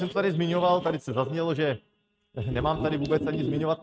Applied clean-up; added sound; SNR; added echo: neural mask model RNNoise.